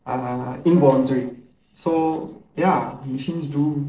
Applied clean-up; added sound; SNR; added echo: neural separator model SepFormer DNS4.